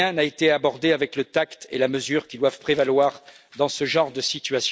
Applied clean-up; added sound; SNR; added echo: none; none; none; none.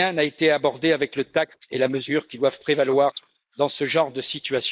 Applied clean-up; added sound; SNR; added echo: neural mask model Resemble Enhance denoiser.